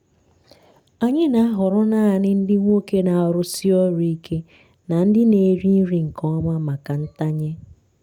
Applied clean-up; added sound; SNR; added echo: none; none; none; none.